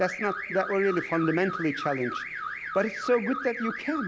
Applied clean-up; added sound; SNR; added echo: none; Alarm / Car; 7 dB; none.